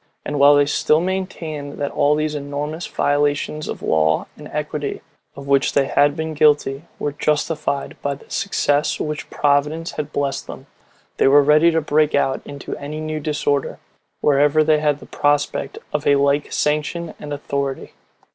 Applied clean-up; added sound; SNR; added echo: none; none; none; none.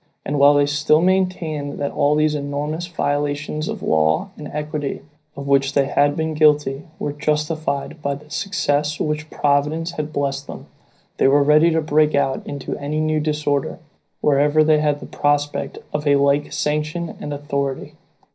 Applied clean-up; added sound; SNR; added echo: none; none; none; reverberation time 0.5 s.